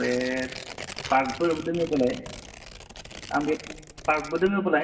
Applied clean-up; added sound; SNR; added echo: none; Tearing; 13 dB; reverberation time 0.9 s.